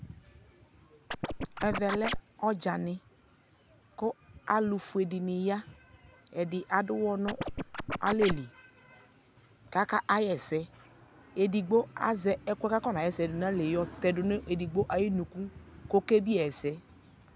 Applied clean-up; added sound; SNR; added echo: none; Scratching (performance technique); 4 dB; none.